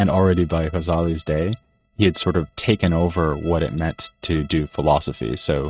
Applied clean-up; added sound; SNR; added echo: neural mask model RNNoise.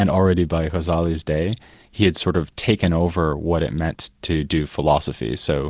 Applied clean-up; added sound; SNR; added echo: none; none; none; none.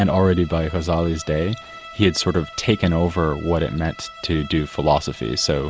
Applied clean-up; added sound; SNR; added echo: none; Bowed string instrument; 19 dB; none.